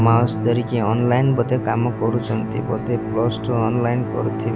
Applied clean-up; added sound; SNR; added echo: none; Musical instrument; 4 dB; none.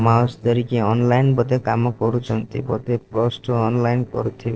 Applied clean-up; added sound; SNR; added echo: neural separator model SepFormer DNS4.